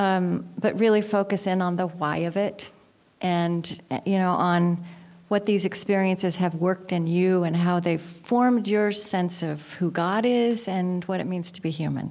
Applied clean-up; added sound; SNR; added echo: none; none; none; none.